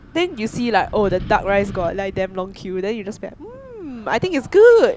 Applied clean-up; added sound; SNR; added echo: none; Wind; 18 dB; none.